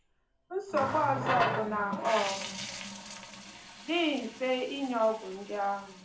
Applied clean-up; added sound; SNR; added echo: none; Water tap, faucet; 6 dB; reverberation time 0.4 s.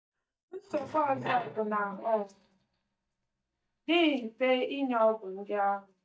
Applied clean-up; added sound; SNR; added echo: neural mask model DeepFilterNet 3.